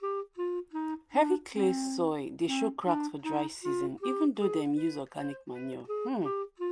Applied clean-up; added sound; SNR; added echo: none; Wind instrument, woodwind instrument; 3 dB; none.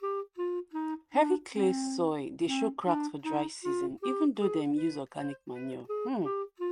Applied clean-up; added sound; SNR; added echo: neural mask model RNNoise.